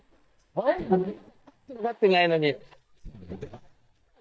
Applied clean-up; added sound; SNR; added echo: neural mask model DeepFilterNet 3.